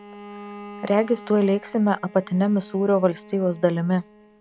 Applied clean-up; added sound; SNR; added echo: none; Bowed string instrument; 19 dB; none.